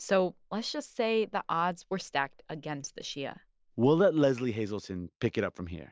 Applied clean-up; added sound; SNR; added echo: none; none; none; none.